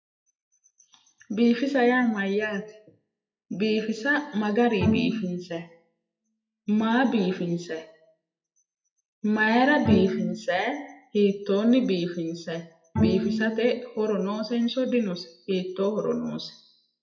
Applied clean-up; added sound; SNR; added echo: classical method WPE with log-MMSE.